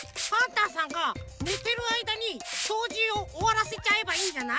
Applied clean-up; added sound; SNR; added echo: none; Liquid; 11 dB; none.